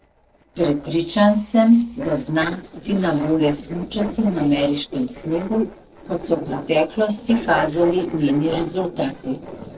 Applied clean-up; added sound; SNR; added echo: neural separator model SepFormer DNS4.